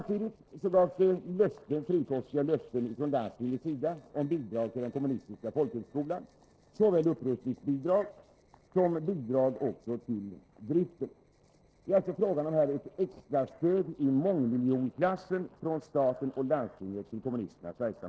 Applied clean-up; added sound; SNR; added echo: neural separator model SepFormer DNS4.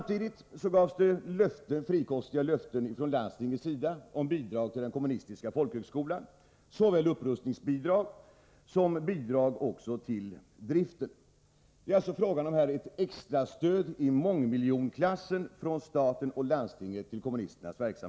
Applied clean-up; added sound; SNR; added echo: none; none; none; none.